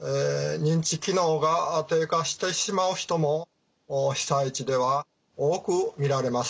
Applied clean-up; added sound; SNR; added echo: none; none; none; none.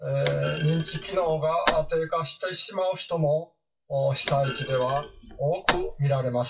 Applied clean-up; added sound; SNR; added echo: classical method WPE with log-MMSE.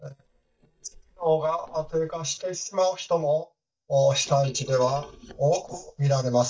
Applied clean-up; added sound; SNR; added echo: neural mask model DeepFilterNet 3.